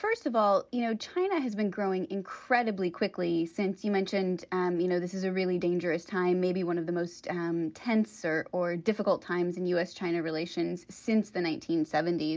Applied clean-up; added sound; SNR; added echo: none; none; none; none.